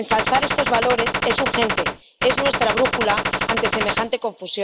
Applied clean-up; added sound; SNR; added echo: none; Gunshot, gunfire; 0 dB; none.